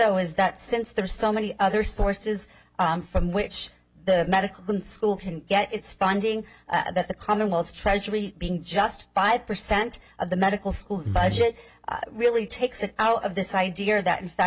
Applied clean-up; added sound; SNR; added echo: none; none; none; none.